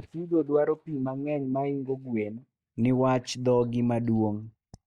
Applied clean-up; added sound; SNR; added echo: neural mask model DeepFilterNet 3.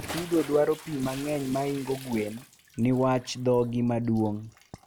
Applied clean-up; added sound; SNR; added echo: none; Bathtub (filling or washing) / Splash, splatter; 17 dB; none.